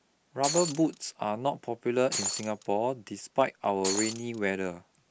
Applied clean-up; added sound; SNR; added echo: none; Shatter; 3 dB; none.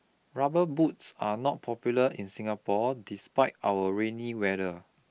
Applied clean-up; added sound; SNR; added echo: none; none; none; none.